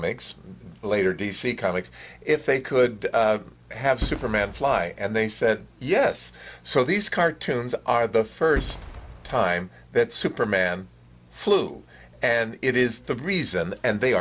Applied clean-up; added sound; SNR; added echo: none; Fireworks; 10 dB; none.